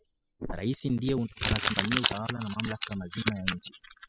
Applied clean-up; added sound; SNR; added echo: classical method spectral subtraction.